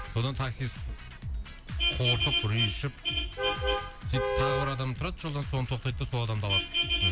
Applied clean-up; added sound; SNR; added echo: none; Vehicle horn, car horn, honking; 1 dB; none.